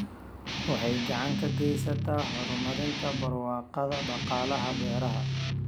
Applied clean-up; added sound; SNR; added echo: none; Guitar; 0 dB; none.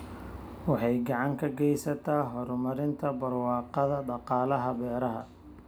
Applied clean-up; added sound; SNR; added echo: none; none; none; none.